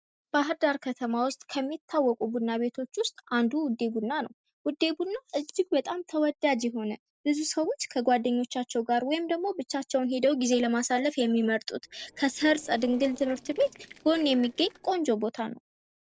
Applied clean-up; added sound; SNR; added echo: neural separator model SepFormer DNS4.